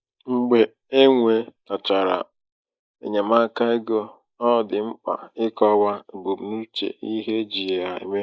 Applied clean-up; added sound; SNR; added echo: neural mask model Resemble Enhance denoiser.